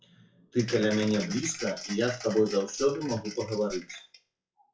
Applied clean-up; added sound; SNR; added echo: classical method WPE with log-MMSE.